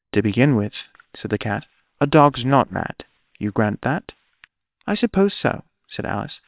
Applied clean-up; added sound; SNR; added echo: neural separator model SepFormer WHAMR!.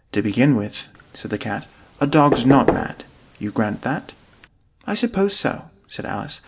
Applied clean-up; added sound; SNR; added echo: none; Knock / Wood; 6 dB; reverberation time 0.4 s.